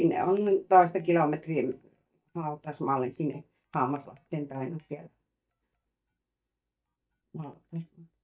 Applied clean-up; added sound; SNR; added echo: neural mask model DeepFilterNet 3.